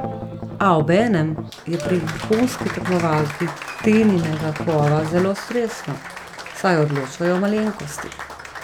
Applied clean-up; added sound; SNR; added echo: none; Strum + Applause; 9 dB; none.